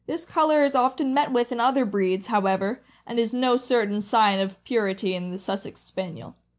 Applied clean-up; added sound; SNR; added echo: none; none; none; none.